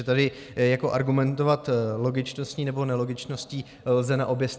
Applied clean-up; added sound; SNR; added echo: none; none; none; none.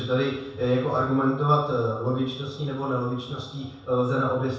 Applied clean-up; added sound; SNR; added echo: none; none; none; reverberation time 0.7 s.